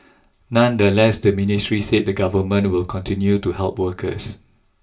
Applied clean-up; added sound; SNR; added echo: none; none; none; reverberation time 0.2 s.